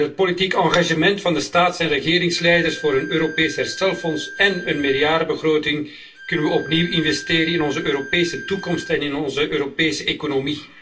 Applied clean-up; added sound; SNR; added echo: none; Bowed string instrument; 15 dB; reverberation time 0.2 s.